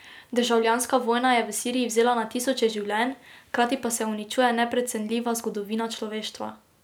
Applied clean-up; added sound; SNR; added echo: none; none; none; none.